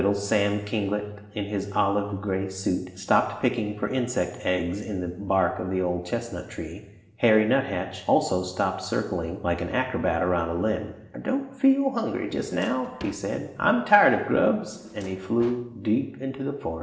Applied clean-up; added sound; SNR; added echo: neural separator model SepFormer DNS4.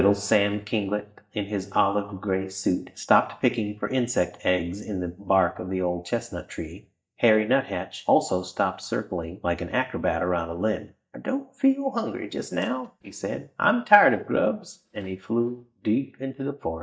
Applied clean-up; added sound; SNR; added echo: neural mask model DeepFilterNet 3.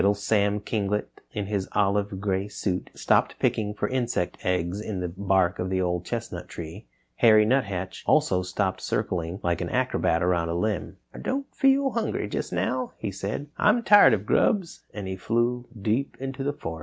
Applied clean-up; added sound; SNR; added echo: none; none; none; none.